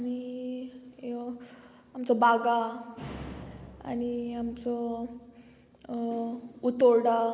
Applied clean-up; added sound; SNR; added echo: none; none; none; none.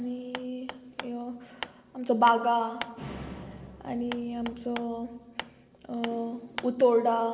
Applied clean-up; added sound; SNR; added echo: none; Hammer; 14 dB; reverberation time 0.8 s.